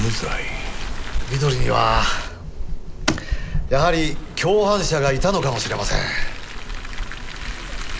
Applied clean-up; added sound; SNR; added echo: none; Car; 1 dB; none.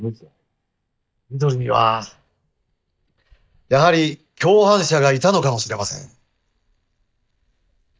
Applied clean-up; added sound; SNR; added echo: neural mask model DeepFilterNet 3.